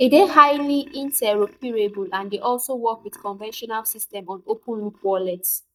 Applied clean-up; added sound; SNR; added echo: neural mask model DeepFilterNet 3.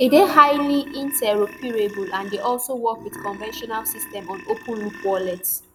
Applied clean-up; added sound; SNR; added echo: none; Burping, eructation; 18 dB; none.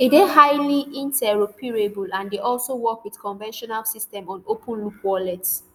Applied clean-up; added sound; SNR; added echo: none; none; none; none.